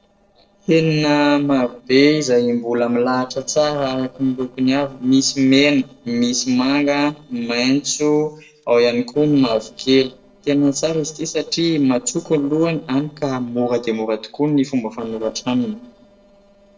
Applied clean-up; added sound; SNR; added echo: neural separator model SepFormer DNS4.